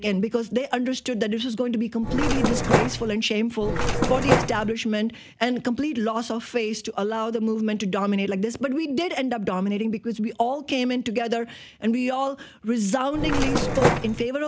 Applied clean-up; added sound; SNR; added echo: none; Mechanisms; -2 dB; none.